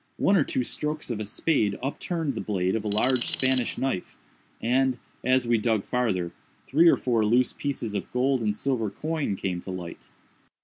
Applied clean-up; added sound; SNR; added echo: none; Alarm; 2 dB; none.